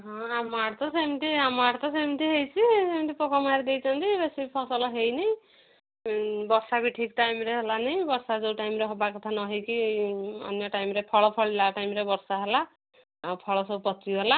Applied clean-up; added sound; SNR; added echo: none; none; none; none.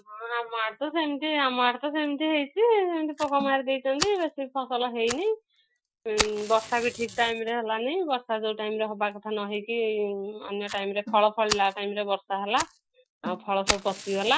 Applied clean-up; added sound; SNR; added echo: classical method Wiener filter.